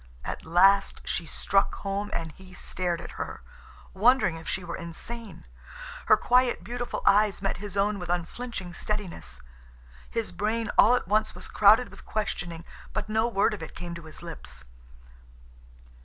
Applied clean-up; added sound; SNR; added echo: none; none; none; none.